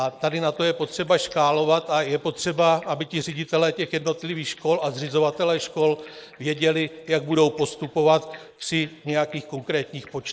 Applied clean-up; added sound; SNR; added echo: neural mask model Resemble Enhance denoiser.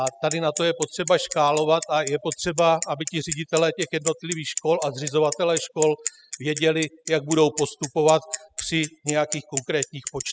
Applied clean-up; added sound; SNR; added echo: classical method spectral subtraction.